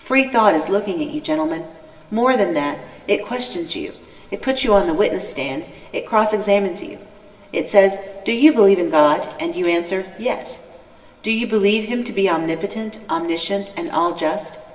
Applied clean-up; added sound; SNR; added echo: none; none; none; reverberation time 1.9 s.